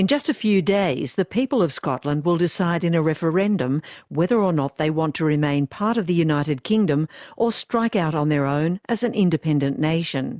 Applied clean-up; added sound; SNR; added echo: none; none; none; none.